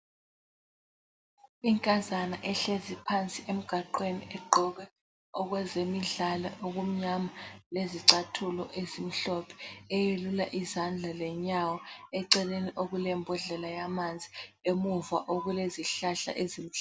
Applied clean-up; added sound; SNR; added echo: none; none; none; none.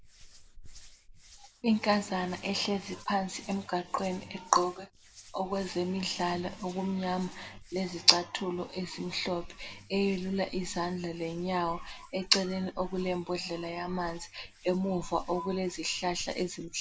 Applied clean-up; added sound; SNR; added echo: none; Hands; 17 dB; none.